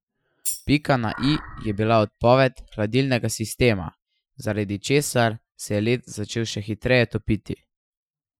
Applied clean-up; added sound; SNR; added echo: classical method Wiener filter.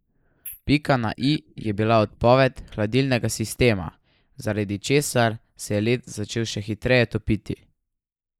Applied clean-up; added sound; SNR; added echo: neural mask model Resemble Enhance denoiser.